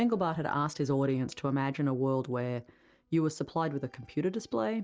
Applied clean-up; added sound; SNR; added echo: none; none; none; none.